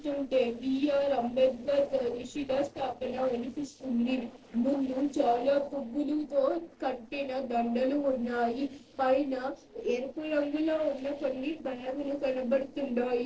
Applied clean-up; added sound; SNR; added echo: neural separator model SepFormer DNS4.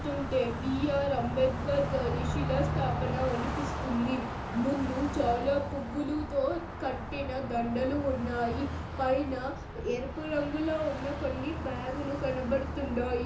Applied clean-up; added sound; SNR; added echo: none; Car passing by; 4 dB; reverberation time 0.8 s.